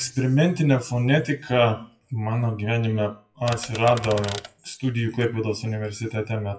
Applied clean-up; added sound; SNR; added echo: classical method WPE with log-MMSE.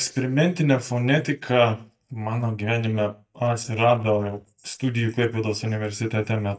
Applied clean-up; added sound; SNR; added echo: neural mask model DeepFilterNet 3.